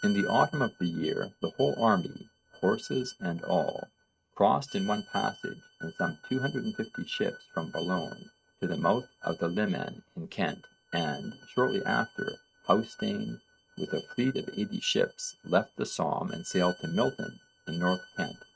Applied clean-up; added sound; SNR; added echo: neural mask model RNNoise.